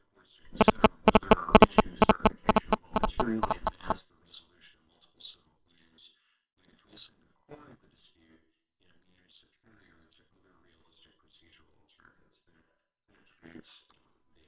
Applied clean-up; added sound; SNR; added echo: neural separator model SepFormer WHAMR!.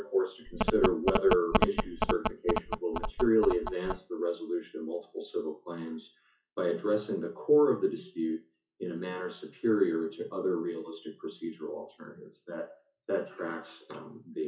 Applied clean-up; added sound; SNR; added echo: classical method WPE with log-MMSE.